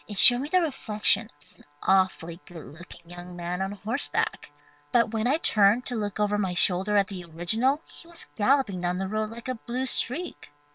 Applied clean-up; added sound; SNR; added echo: neural separator model SepFormer WHAM!.